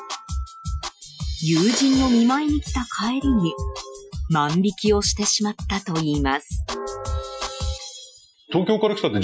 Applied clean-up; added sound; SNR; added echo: classical method Wiener filter.